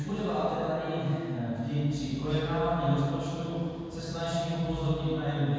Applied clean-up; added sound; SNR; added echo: none; none; none; reverberation time 2.1 s.